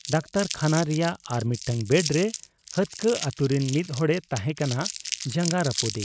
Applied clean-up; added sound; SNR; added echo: none; Crumpling, crinkling; 10 dB; none.